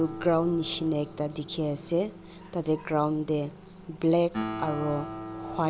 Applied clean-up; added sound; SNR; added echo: none; Acoustic guitar; 12 dB; none.